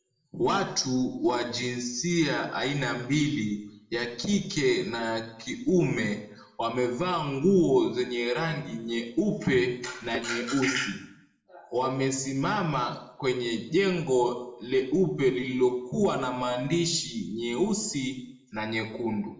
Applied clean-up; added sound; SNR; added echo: neural separator model SepFormer DNS4.